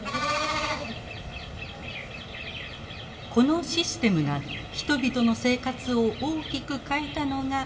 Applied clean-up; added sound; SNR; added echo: none; none; none; reverberation time 1.1 s.